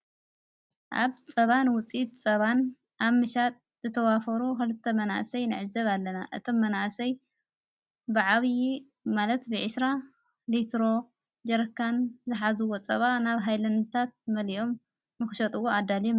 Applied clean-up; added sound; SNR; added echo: none; none; none; none.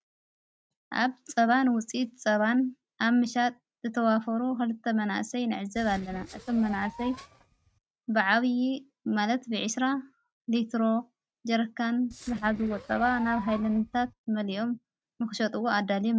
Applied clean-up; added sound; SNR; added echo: neural mask model RNNoise.